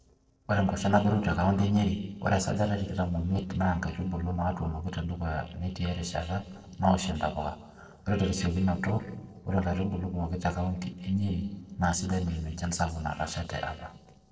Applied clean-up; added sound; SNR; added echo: neural separator model SepFormer DNS4.